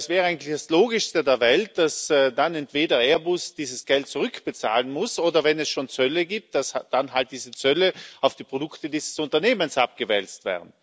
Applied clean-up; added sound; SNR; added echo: none; none; none; none.